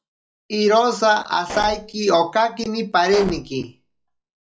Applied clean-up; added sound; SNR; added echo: classical method log-MMSE.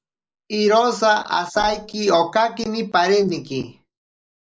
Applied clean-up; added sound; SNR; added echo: neural mask model Resemble Enhance denoiser.